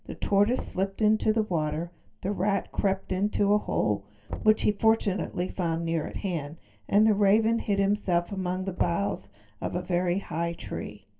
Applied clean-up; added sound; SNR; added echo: none; Knock / Wood; 16 dB; reverberation time 0.2 s.